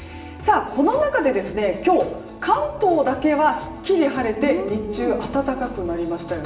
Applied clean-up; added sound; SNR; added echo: none; none; none; reverberation time 0.9 s.